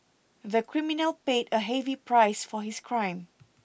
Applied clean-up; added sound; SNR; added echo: none; none; none; none.